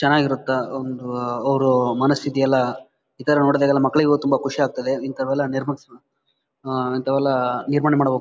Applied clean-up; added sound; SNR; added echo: none; none; none; none.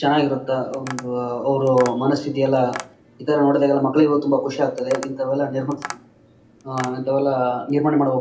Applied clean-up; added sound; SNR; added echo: none; Tap; 19 dB; reverberation time 0.3 s.